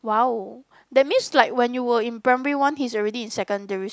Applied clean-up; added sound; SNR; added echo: none; none; none; none.